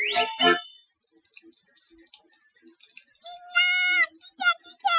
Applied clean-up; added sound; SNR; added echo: classical method Wiener filter.